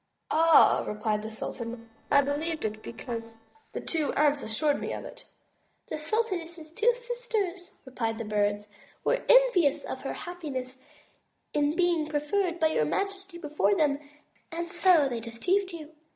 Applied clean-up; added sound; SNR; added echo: neural separator model SepFormer DNS4.